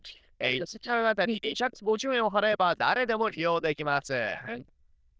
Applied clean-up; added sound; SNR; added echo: neural diffusion model UNIVERSE++.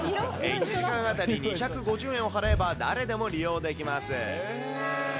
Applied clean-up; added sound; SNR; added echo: none; Breathing; 7 dB; none.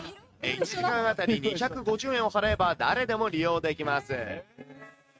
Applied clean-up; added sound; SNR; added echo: neural mask model RNNoise.